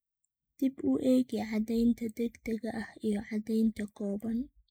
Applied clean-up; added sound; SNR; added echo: neural mask model Resemble Enhance denoiser.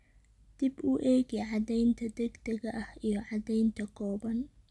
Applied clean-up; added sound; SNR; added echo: none; none; none; none.